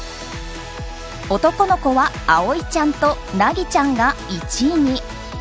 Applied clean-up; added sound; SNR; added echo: none; none; none; none.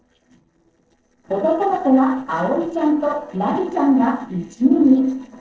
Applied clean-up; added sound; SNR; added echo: neural separator model SepFormer DNS4.